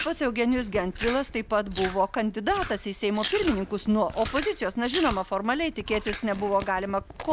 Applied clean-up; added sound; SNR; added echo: none; Chewing, mastication; 11 dB; none.